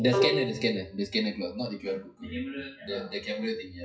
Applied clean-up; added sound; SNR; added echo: classical method WPE with log-MMSE.